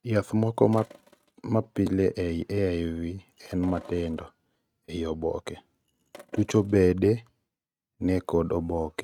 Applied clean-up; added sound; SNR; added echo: neural mask model RNNoise.